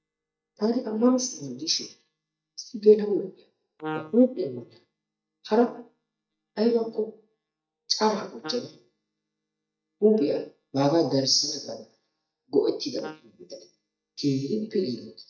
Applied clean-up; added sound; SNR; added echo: neural mask model DeepFilterNet 3.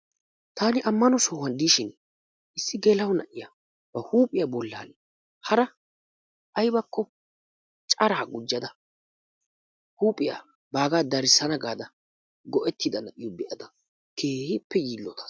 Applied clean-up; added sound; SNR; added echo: none; none; none; none.